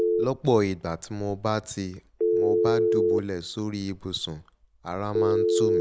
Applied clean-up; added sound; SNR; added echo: none; Telephone; -3 dB; none.